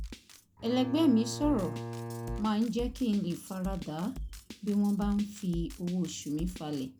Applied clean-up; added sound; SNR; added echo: none; Bowed string instrument + Drum kit; 10 dB; none.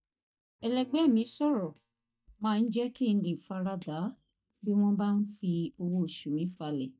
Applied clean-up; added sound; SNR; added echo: neural mask model DeepFilterNet 3.